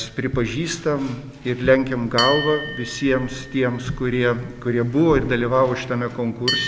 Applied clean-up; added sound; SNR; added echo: none; Bell; 11 dB; none.